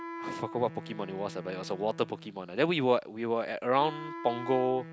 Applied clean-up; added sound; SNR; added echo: none; Wind instrument, woodwind instrument; 13 dB; none.